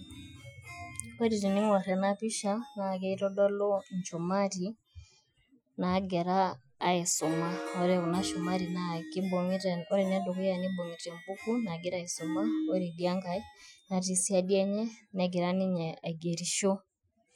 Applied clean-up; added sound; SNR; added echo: classical method Wiener filter.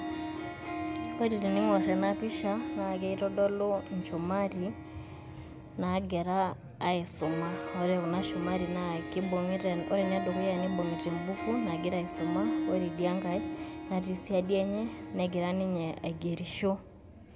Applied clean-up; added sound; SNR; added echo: none; Harp; 6 dB; none.